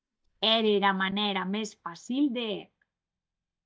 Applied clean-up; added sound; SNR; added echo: neural mask model DeepFilterNet 3.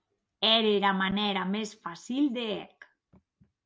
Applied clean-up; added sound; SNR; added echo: none; none; none; none.